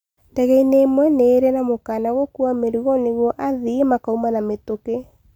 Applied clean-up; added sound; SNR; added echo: none; none; none; none.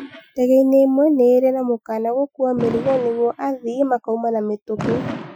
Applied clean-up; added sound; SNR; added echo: classical method Wiener filter.